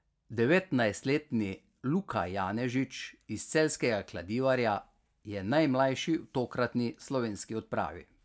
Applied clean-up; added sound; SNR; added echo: none; none; none; none.